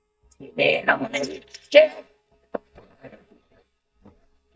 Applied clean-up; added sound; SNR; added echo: neural mask model DeepFilterNet 3.